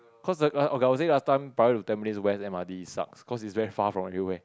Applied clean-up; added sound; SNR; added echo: none; none; none; none.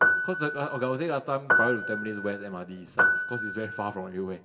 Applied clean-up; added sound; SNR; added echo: none; Piano; -3 dB; reverberation time 2.9 s.